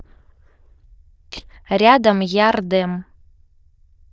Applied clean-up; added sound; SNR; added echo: neural diffusion model UNIVERSE++.